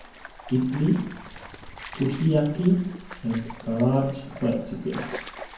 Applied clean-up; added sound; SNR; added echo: none; Stream; 14 dB; reverberation time 0.9 s.